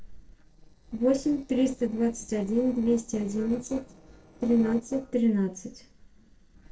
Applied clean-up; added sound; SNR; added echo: neural separator model SepFormer DNS4.